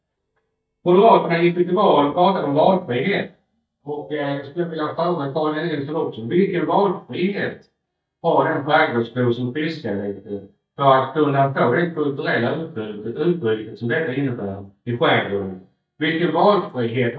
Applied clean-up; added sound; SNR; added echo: neural mask model DeepFilterNet 3.